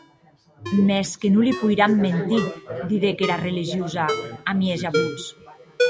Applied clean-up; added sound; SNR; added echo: none; Ringtone; 8 dB; none.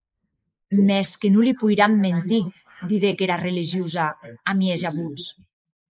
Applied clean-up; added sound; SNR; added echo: neural mask model Resemble Enhance denoiser.